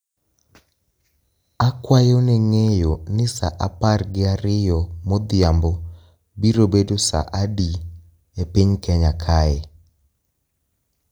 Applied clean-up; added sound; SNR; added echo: none; none; none; none.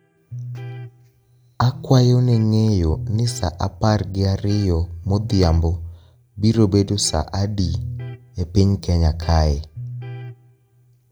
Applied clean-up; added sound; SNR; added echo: none; Electric guitar; 15 dB; none.